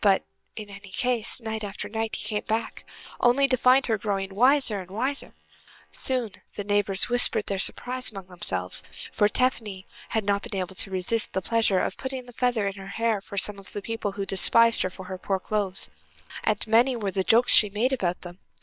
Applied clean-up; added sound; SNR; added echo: neural separator model SepFormer WHAM!.